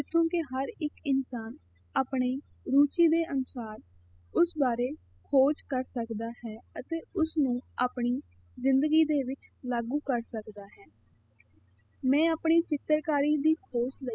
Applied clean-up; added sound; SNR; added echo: classical method spectral subtraction.